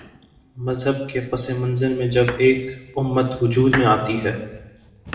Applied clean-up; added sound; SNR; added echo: none; Domestic sounds, home sounds; 14 dB; reverberation time 1.0 s.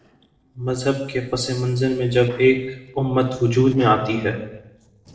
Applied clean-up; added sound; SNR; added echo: neural separator model SepFormer DNS4.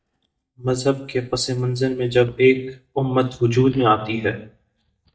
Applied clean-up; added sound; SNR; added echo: neural mask model DeepFilterNet 3.